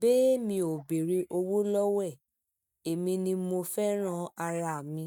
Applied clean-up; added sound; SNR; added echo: neural mask model DeepFilterNet 3.